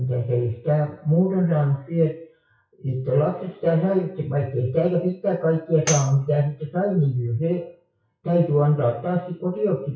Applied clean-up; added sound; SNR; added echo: classical method WPE with log-MMSE.